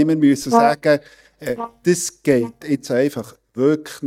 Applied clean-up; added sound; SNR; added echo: neural mask model DeepFilterNet 3.